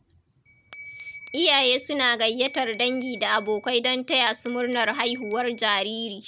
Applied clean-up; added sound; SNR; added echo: none; Glass / Bell; 17 dB; none.